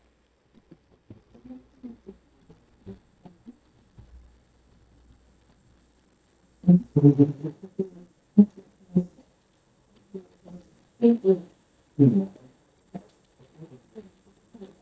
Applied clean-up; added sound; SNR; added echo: neural mask model DeepFilterNet 3.